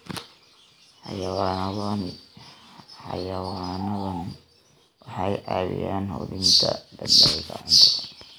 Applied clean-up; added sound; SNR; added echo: none; Bird; 12 dB; none.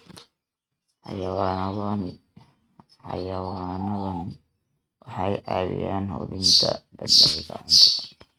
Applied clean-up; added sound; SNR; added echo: neural mask model RNNoise.